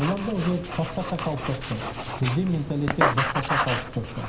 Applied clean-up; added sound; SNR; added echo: none; Writing; 2 dB; reverberation time 0.9 s.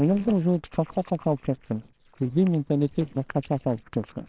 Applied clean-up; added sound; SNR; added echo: neural separator model SepFormer WHAMR!.